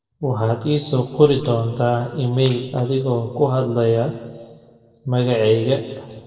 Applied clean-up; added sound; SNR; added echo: neural separator model SepFormer DNS4.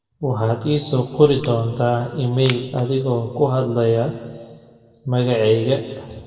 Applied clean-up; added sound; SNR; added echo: none; Crushing; 18 dB; reverberation time 1.5 s.